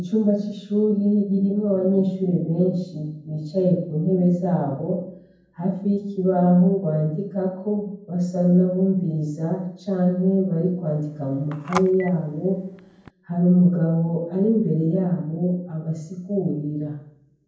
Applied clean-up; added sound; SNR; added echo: none; Telephone; 14 dB; reverberation time 0.9 s.